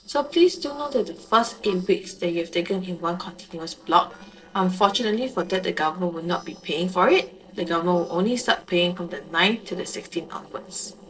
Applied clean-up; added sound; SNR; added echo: neural separator model SepFormer DNS4.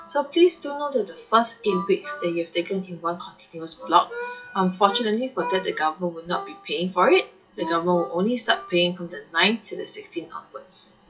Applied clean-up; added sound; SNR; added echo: classical method WPE with log-MMSE.